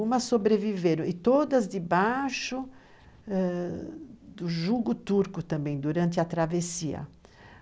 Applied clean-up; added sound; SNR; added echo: none; none; none; none.